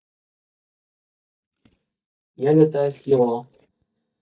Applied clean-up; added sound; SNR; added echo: neural mask model DeepFilterNet 3.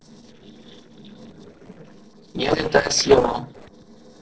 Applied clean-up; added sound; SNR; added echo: neural separator model SepFormer DNS4.